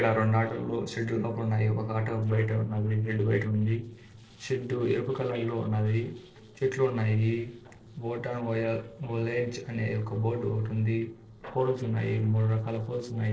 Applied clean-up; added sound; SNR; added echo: neural separator model SepFormer DNS4.